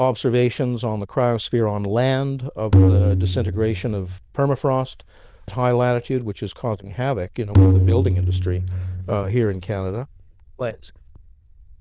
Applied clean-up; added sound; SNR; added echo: neural diffusion model UNIVERSE++.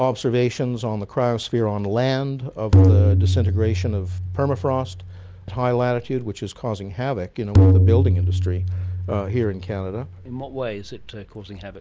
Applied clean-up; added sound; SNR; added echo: none; Tabla; -5 dB; none.